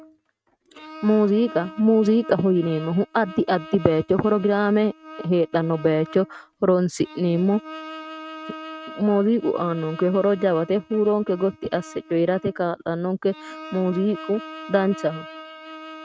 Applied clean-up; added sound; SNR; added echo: neural mask model RNNoise.